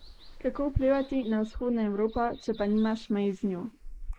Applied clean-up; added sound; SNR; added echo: neural mask model Resemble Enhance denoiser.